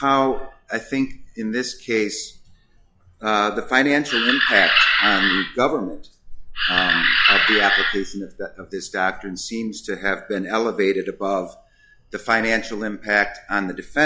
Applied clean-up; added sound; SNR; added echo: classical method log-MMSE.